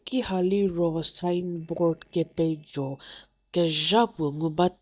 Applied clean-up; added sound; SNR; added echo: neural mask model DeepFilterNet 3.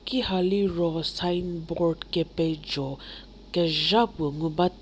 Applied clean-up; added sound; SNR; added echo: none; none; none; none.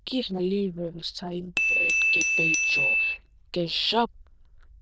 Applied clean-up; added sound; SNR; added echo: neural diffusion model UNIVERSE++.